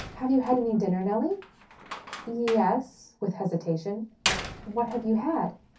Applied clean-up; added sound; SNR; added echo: none; Slam; 11 dB; reverberation time 0.3 s.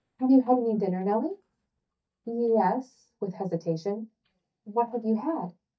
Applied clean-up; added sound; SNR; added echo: neural mask model DeepFilterNet 3.